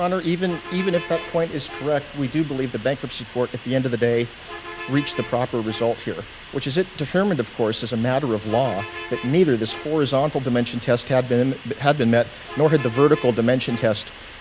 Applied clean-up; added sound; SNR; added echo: none; Bus; 15 dB; none.